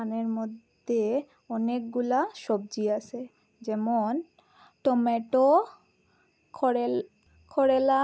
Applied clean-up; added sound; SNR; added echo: none; none; none; none.